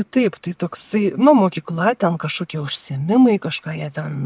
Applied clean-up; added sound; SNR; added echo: none; none; none; none.